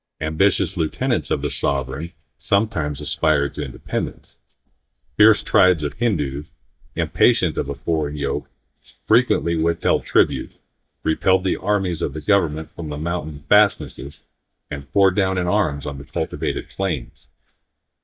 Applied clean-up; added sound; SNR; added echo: neural mask model DeepFilterNet 3.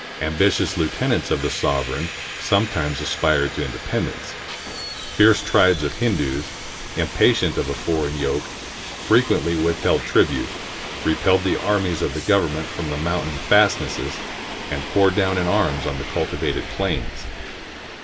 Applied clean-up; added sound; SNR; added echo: none; Subway, metro, underground; 9 dB; reverberation time 1.9 s.